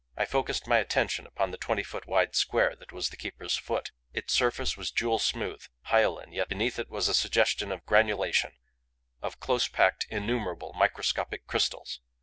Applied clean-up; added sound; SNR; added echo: none; none; none; none.